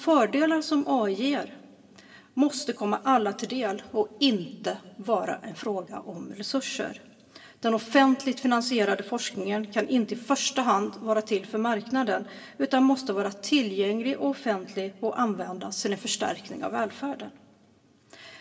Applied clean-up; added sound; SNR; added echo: none; none; none; reverberation time 1.4 s.